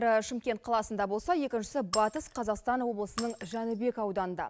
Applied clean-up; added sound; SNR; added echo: none; Shatter; 14 dB; none.